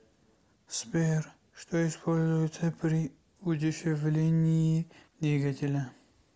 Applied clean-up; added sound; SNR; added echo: none; none; none; none.